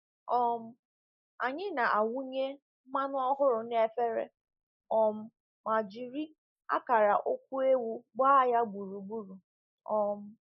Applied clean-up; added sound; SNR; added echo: neural mask model Resemble Enhance denoiser.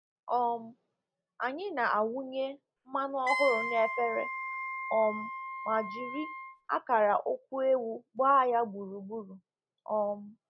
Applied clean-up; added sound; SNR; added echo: none; Wind instrument, woodwind instrument; 5 dB; none.